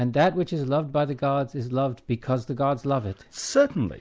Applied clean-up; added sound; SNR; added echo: none; none; none; none.